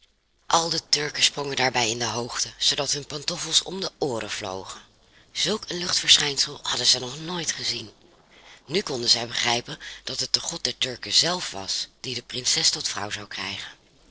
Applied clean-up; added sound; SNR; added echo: neural separator model SepFormer DNS4.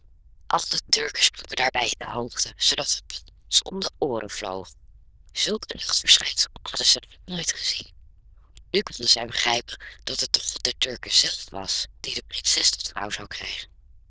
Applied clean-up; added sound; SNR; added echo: neural diffusion model UNIVERSE++.